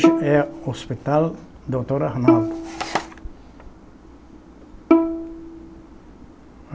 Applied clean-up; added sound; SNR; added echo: none; Bowed string instrument; -3 dB; none.